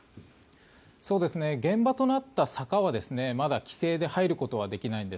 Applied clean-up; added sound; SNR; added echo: none; none; none; none.